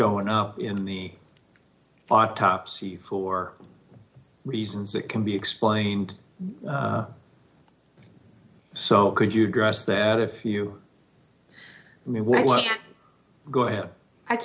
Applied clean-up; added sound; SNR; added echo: none; none; none; none.